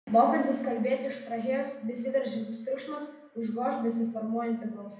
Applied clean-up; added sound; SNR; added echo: none; none; none; reverberation time 0.7 s.